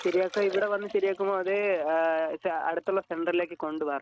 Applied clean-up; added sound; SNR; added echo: neural mask model RNNoise.